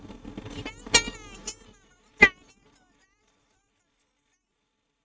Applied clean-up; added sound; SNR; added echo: neural mask model RNNoise.